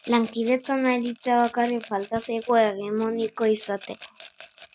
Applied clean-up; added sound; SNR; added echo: none; Rattle / Glass; 16 dB; none.